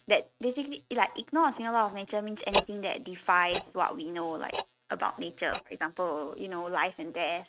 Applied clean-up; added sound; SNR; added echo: neural mask model RNNoise.